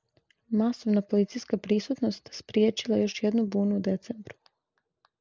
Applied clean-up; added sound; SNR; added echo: none; none; none; none.